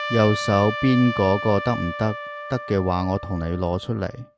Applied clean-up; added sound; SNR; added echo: none; Trumpet; 9 dB; none.